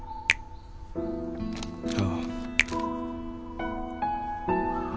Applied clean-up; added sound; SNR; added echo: none; Finger snapping; 5 dB; none.